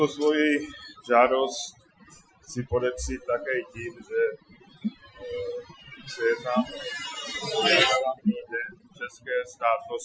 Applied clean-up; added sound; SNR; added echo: classical method Wiener filter.